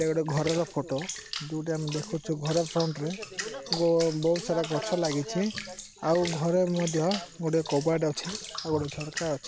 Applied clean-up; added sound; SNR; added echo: none; Bathtub (filling or washing) / Water; 12 dB; none.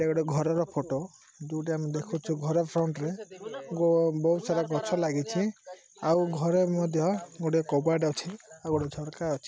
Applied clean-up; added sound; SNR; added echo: none; none; none; none.